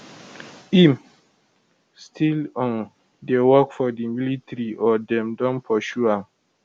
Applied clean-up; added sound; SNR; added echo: none; none; none; none.